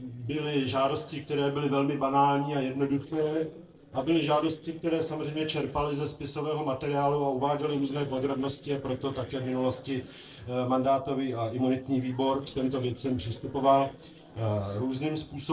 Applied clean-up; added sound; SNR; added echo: neural separator model SepFormer DNS4.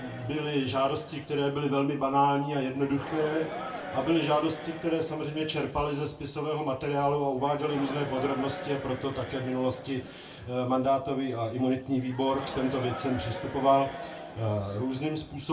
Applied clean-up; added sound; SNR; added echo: none; Crowd; 13 dB; reverberation time 0.2 s.